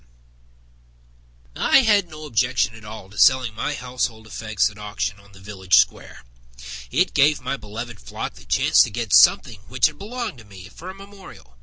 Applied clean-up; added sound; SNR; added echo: none; none; none; none.